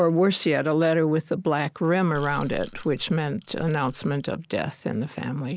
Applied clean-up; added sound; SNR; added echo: none; Rattle / Rattle (instrument); 16 dB; none.